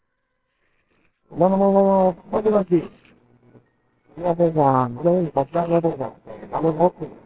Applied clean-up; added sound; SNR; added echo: neural separator model SepFormer WHAMR!.